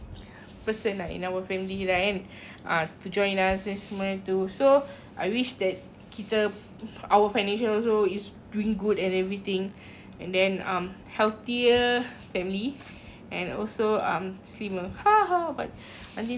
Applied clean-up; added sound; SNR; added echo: none; none; none; none.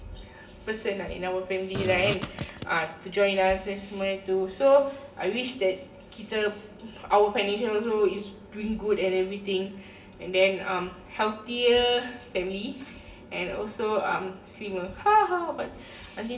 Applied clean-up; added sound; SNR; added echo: none; Fart; 6 dB; reverberation time 0.6 s.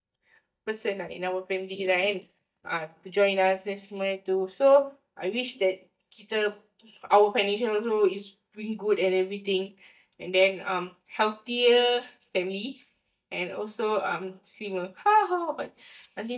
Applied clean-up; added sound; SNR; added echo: neural mask model DeepFilterNet 3.